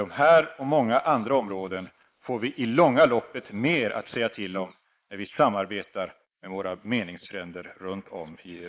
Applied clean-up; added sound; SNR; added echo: neural mask model Resemble Enhance denoiser.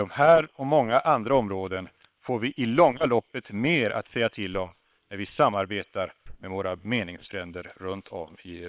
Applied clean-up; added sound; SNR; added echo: neural separator model SepFormer WHAM!.